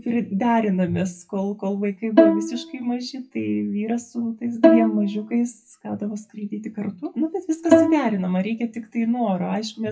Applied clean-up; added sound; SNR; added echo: classical method WPE with log-MMSE.